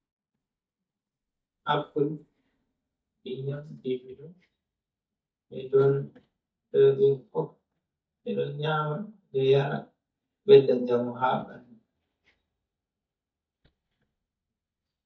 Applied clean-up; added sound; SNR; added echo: neural mask model DeepFilterNet 3.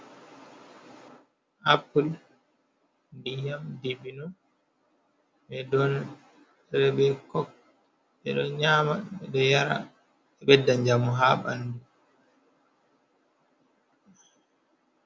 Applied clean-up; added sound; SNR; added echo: none; none; none; none.